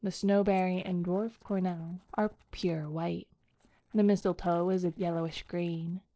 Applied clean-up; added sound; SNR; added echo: neural separator model SepFormer DNS4.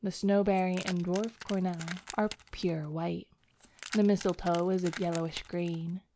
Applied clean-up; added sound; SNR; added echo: none; Keys jangling; 16 dB; none.